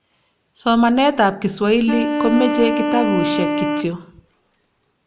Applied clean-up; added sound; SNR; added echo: none; Wind instrument, woodwind instrument; 3 dB; none.